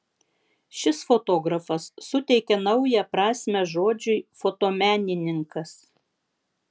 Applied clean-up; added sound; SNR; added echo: none; none; none; none.